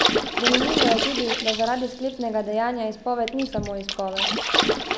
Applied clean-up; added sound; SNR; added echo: none; Water / Splash, splatter; -1 dB; none.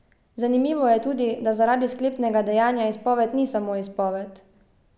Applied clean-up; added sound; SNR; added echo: none; none; none; none.